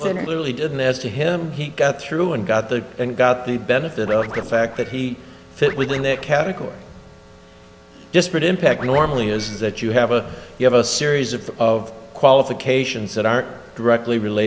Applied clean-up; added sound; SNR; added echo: none; Scratching (performance technique); 16 dB; none.